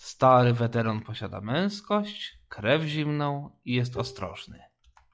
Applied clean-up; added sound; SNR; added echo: classical method log-MMSE.